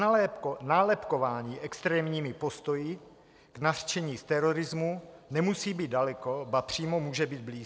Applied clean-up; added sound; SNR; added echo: none; none; none; none.